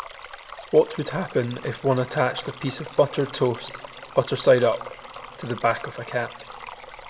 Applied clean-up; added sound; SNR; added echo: none; Stream; 15 dB; reverberation time 2.3 s.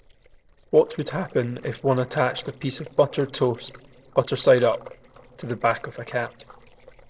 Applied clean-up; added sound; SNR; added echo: neural separator model SepFormer DNS4.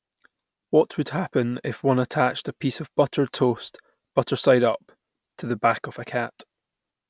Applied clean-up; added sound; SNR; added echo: none; none; none; none.